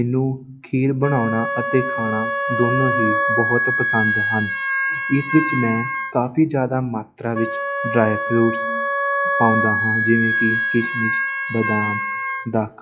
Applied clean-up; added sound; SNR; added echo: classical method log-MMSE.